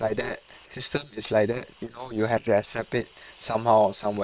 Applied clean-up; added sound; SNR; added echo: neural separator model SepFormer WHAM!.